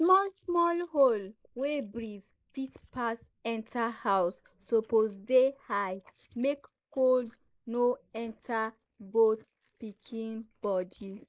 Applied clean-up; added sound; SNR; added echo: neural mask model Resemble Enhance denoiser.